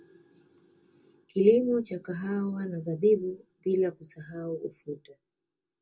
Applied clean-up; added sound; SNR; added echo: none; none; none; reverberation time 0.2 s.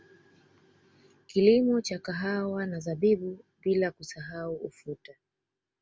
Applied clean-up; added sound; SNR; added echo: none; none; none; none.